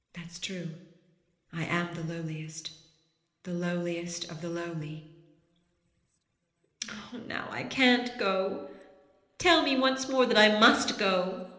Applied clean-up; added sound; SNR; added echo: none; none; none; reverberation time 1.0 s.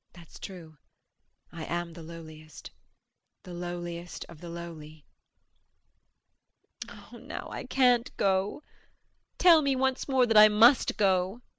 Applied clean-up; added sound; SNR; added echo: none; none; none; none.